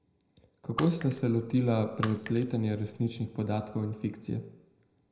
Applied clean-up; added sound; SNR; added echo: none; Shatter; 12 dB; reverberation time 0.8 s.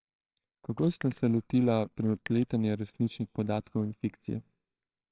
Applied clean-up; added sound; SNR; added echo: neural separator model SepFormer WHAMR!.